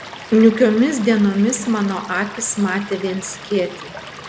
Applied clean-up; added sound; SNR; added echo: none; Stream / Liquid; 16 dB; none.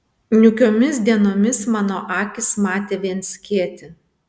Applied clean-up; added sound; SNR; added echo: none; none; none; none.